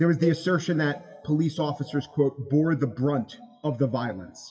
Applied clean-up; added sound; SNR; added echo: classical method WPE with log-MMSE.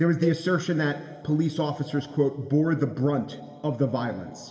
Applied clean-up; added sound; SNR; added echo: none; Cowbell; 14 dB; reverberation time 1.7 s.